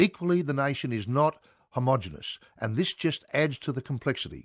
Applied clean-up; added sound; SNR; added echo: none; none; none; none.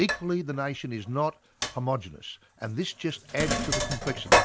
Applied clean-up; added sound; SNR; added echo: none; Sink (filling or washing); -1 dB; none.